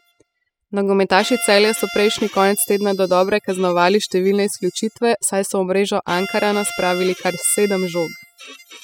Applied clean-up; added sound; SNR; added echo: classical method spectral subtraction.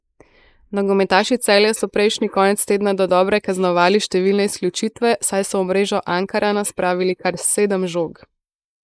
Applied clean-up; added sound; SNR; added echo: neural mask model Resemble Enhance denoiser.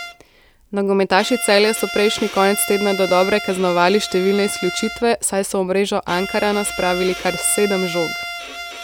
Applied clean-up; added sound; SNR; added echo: none; Bowed string instrument; 11 dB; none.